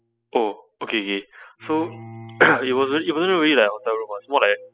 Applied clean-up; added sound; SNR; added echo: classical method spectral subtraction.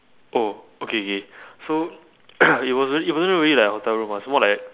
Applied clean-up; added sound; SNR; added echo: none; none; none; none.